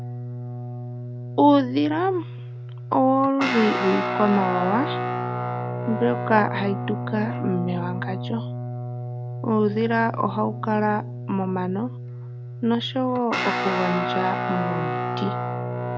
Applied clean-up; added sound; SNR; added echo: none; Guitar; 4 dB; none.